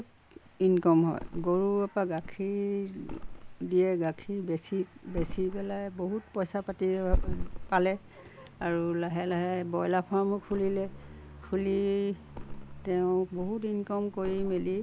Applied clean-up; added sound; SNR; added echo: none; Thump, thud; 9 dB; none.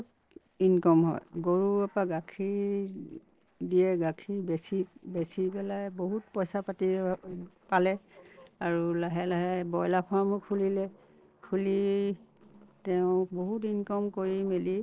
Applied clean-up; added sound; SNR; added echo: neural separator model SepFormer DNS4.